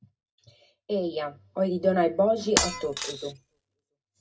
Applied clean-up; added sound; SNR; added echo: none; Shatter; 3 dB; reverberation time 0.2 s.